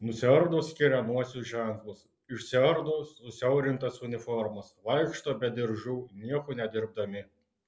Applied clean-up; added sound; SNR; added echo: none; none; none; none.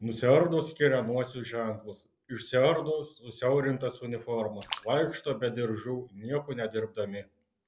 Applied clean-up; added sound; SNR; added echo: none; Splash, splatter; 16 dB; none.